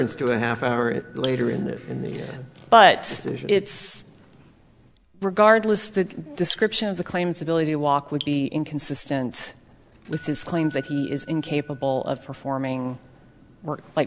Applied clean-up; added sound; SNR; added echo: none; Drip + Doorbell; 16 dB; none.